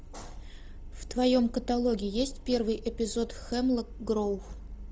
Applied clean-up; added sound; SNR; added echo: none; none; none; none.